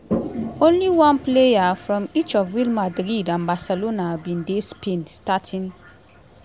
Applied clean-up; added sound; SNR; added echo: none; Toilet flush; 14 dB; none.